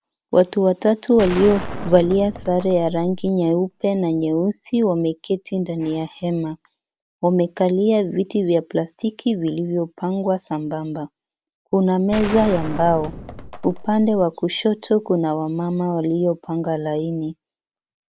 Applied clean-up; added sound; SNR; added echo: none; Gunshot, gunfire; 10 dB; none.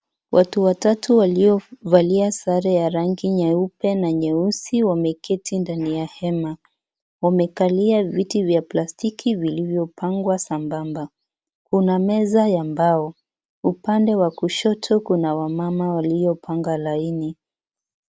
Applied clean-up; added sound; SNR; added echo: none; none; none; none.